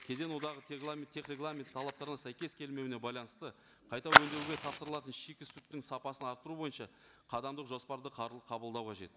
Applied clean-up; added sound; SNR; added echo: none; Fire; -5 dB; none.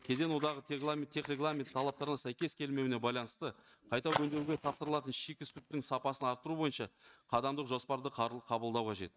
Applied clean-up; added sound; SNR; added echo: neural mask model RNNoise.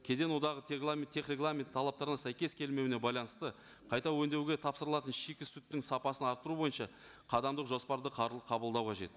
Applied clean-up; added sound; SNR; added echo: none; none; none; none.